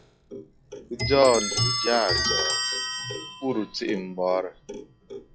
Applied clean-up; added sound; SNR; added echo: classical method log-MMSE.